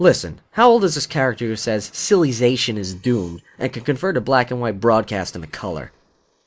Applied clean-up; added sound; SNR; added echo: neural mask model Resemble Enhance denoiser.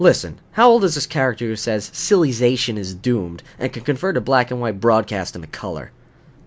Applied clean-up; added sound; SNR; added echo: none; none; none; none.